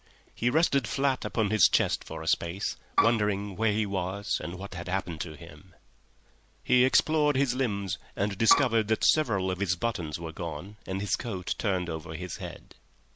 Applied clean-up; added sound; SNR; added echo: none; Bowed string instrument; -1 dB; none.